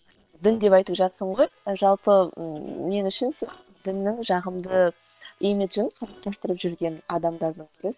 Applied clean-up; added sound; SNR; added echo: neural separator model SepFormer WHAM!.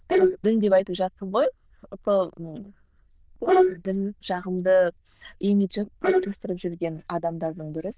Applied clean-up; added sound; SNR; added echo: neural diffusion model UNIVERSE++.